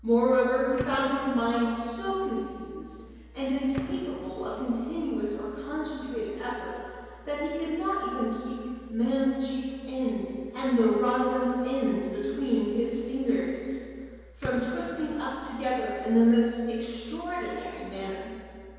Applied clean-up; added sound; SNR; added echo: none; Gunshot, gunfire; 17 dB; reverberation time 2.2 s.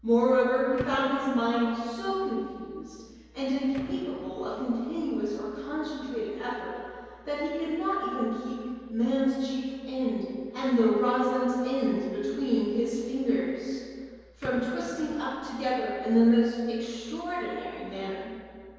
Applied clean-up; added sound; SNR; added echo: neural separator model SepFormer DNS4.